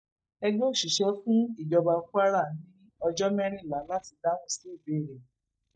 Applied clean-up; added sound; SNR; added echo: neural mask model DeepFilterNet 3.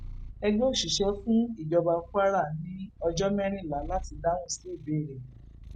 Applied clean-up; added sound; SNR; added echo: none; Purr; 14 dB; none.